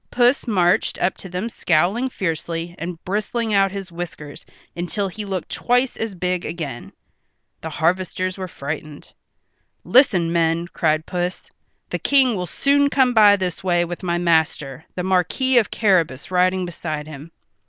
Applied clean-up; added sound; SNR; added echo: none; none; none; none.